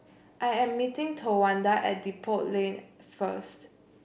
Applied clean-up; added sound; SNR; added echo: none; none; none; none.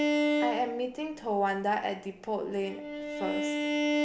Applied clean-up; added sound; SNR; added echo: none; Bowed string instrument; -1 dB; none.